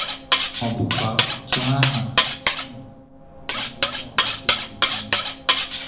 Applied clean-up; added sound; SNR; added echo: none; Cutlery, silverware; -4 dB; reverberation time 0.8 s.